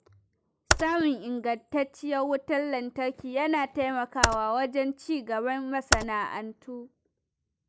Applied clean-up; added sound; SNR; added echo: none; Computer keyboard; 2 dB; none.